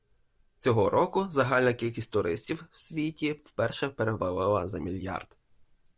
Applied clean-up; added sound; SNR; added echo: none; none; none; none.